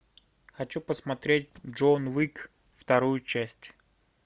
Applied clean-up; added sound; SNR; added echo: none; none; none; none.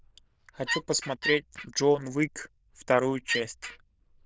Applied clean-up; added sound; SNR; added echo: neural diffusion model UNIVERSE++.